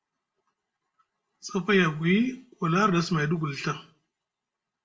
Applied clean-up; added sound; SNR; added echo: none; none; none; reverberation time 0.2 s.